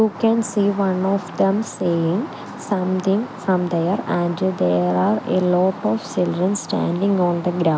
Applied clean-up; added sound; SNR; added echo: none; none; none; none.